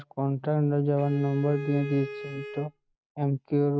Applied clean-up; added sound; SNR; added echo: none; Bowed string instrument; 12 dB; none.